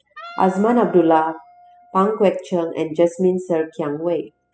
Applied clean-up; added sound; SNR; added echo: classical method spectral subtraction.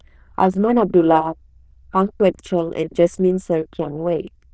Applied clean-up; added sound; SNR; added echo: neural diffusion model UNIVERSE++.